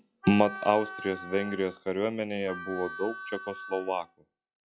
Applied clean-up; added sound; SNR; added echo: classical method log-MMSE.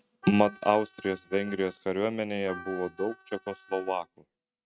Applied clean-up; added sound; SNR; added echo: neural mask model RNNoise.